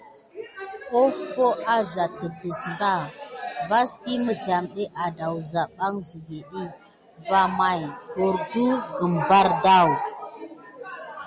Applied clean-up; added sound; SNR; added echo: none; none; none; none.